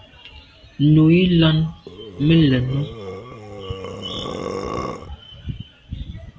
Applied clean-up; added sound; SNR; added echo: none; Burping, eructation; 11 dB; none.